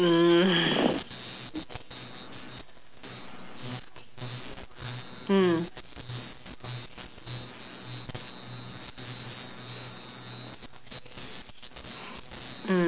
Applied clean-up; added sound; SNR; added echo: none; none; none; none.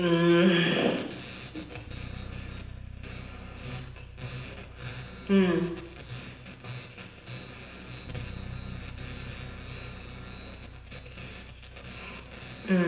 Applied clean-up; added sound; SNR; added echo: none; Bass guitar; 13 dB; reverberation time 0.9 s.